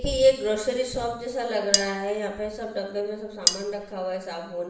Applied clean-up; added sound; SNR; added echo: none; Cutlery, silverware; -1 dB; reverberation time 0.7 s.